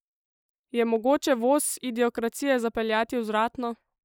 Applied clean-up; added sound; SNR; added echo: neural mask model Resemble Enhance denoiser.